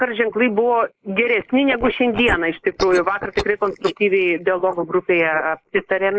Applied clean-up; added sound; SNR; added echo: neural mask model Resemble Enhance denoiser.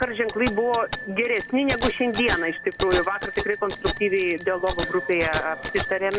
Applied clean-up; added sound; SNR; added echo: none; Bicycle bell; -5 dB; none.